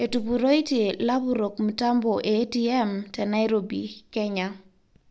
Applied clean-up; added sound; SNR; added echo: none; none; none; none.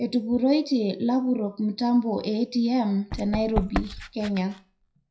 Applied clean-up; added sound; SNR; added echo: classical method WPE with log-MMSE.